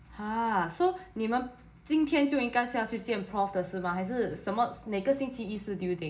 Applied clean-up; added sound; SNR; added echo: none; none; none; reverberation time 0.4 s.